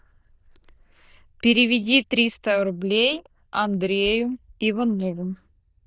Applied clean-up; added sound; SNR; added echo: neural diffusion model UNIVERSE++.